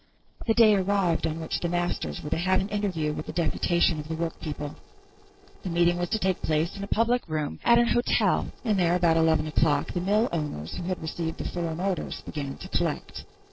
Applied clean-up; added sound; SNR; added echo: neural separator model SepFormer DNS4.